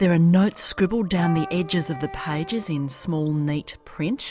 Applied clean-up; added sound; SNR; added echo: none; Wind instrument, woodwind instrument; 15 dB; none.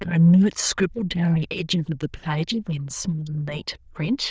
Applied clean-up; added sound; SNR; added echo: neural diffusion model UNIVERSE++.